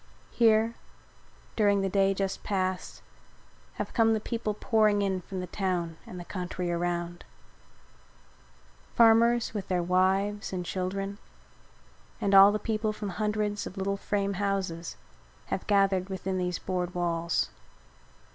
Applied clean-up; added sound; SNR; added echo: none; none; none; none.